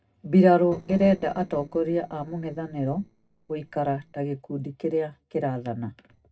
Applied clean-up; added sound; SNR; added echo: neural separator model SepFormer DNS4.